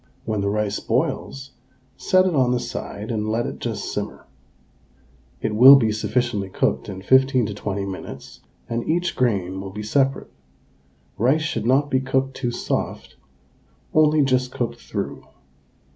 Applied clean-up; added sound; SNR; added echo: none; none; none; none.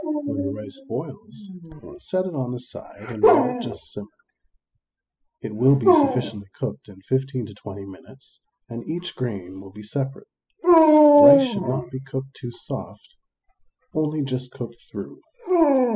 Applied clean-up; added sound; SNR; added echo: classical method spectral subtraction.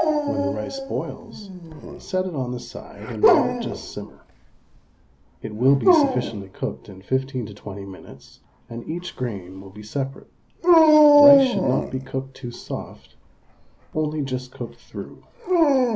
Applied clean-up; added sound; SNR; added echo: none; Dog; -5 dB; none.